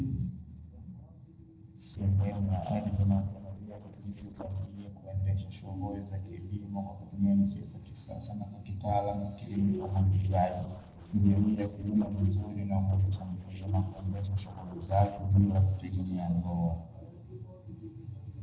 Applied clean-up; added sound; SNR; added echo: neural separator model SepFormer DNS4.